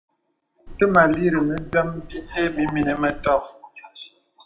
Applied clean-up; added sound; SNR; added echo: none; Typing; 14 dB; reverberation time 0.2 s.